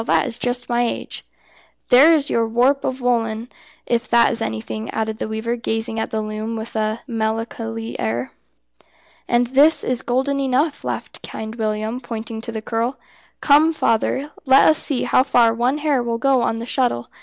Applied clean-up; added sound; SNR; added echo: none; none; none; none.